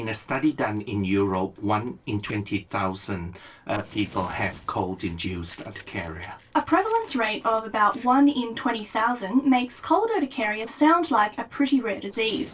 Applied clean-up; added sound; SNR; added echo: neural separator model SepFormer DNS4.